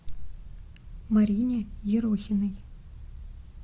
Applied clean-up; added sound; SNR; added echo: none; none; none; none.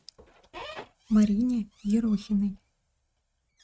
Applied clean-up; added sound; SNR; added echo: neural mask model RNNoise.